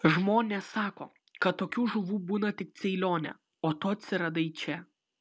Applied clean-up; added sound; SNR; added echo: none; none; none; none.